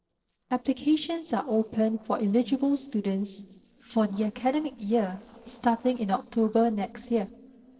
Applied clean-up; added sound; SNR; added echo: neural separator model SepFormer DNS4.